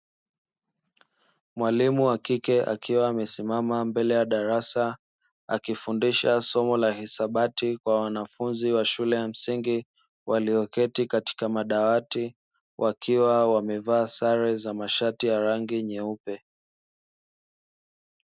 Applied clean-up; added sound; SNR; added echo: none; none; none; none.